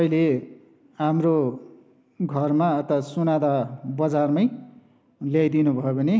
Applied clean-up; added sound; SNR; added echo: none; none; none; none.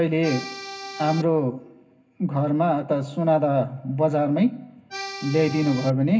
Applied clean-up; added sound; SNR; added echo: none; Accordion; 11 dB; reverberation time 0.4 s.